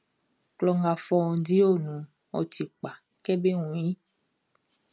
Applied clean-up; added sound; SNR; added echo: none; none; none; none.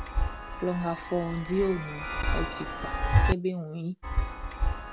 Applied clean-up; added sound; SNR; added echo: none; Chime; -3 dB; none.